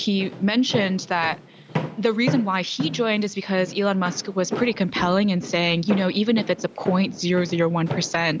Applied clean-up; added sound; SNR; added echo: none; Walk, footsteps; 11 dB; none.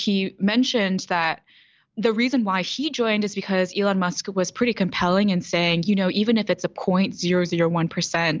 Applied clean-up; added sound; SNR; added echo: none; none; none; none.